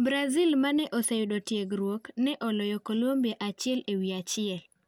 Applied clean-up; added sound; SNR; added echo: none; none; none; none.